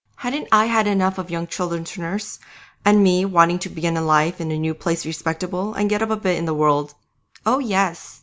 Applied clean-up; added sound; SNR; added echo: none; none; none; none.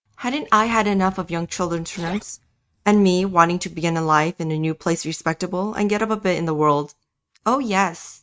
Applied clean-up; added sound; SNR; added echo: neural mask model RNNoise.